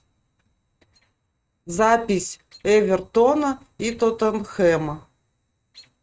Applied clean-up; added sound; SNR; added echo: neural mask model RNNoise.